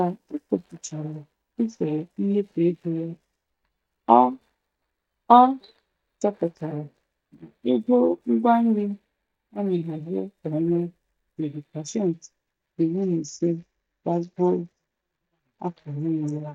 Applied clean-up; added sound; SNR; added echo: neural mask model DeepFilterNet 3.